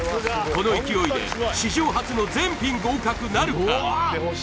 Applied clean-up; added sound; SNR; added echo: none; Wind instrument, woodwind instrument; 20 dB; none.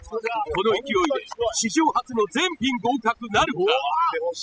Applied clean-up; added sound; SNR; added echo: classical method spectral subtraction.